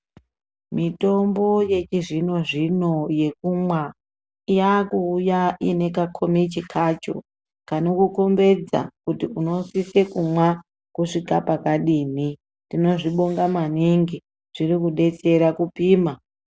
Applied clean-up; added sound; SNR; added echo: none; none; none; none.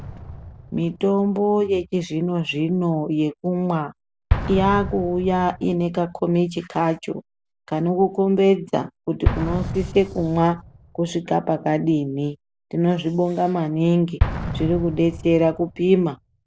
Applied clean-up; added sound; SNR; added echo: none; Explosion; 9 dB; none.